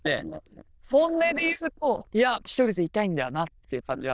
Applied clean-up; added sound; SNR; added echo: neural diffusion model UNIVERSE++.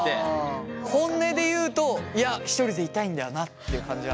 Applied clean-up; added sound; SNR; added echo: none; none; none; none.